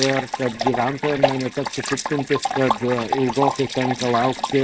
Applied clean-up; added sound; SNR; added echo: neural mask model RNNoise.